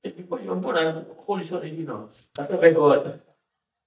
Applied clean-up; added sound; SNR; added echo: neural mask model DeepFilterNet 3.